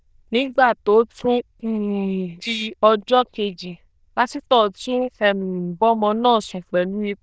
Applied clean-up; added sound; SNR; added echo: neural diffusion model UNIVERSE++.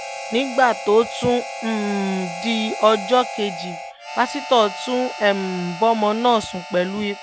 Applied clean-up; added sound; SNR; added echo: none; Harmonica; 11 dB; none.